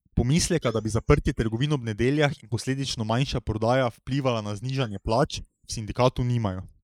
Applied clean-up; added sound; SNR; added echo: neural mask model Resemble Enhance denoiser.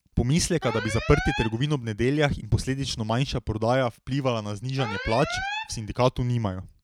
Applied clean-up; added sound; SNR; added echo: none; Alarm; 10 dB; none.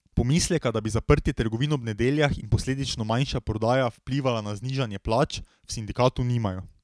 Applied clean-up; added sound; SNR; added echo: none; none; none; none.